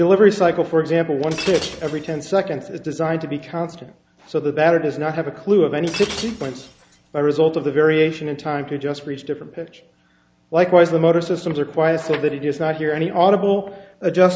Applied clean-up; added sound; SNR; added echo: none; Shatter; 15 dB; none.